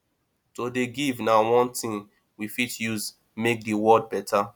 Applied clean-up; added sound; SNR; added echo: none; none; none; none.